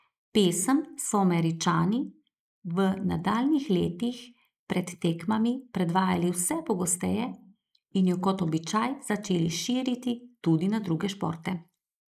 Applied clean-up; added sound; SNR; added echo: neural mask model Resemble Enhance denoiser.